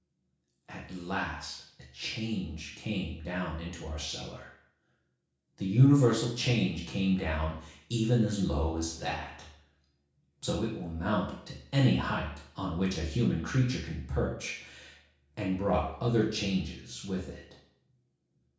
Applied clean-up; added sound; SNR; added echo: none; none; none; reverberation time 0.6 s.